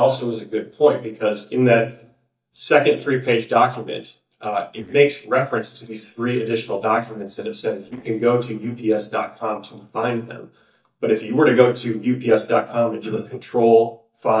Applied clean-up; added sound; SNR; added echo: neural mask model DeepFilterNet 3.